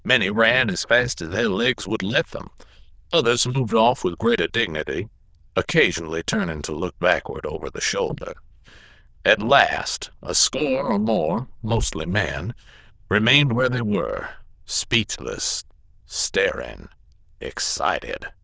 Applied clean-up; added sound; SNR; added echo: neural diffusion model UNIVERSE++.